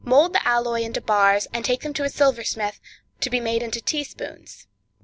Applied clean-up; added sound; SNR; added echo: none; none; none; none.